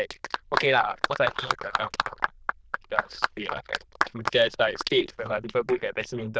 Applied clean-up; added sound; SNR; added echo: neural diffusion model UNIVERSE++.